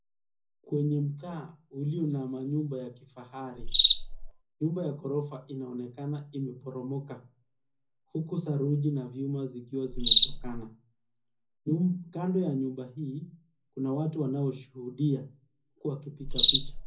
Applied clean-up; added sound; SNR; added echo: none; Cricket; -3 dB; reverberation time 0.4 s.